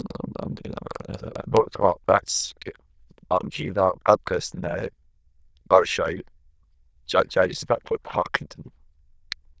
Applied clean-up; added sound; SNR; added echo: neural diffusion model UNIVERSE++.